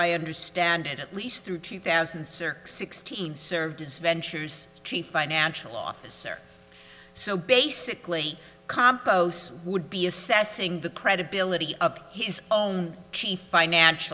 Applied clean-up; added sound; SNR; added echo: none; none; none; none.